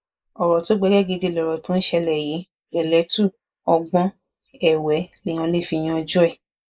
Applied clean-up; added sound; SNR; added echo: neural mask model Resemble Enhance denoiser.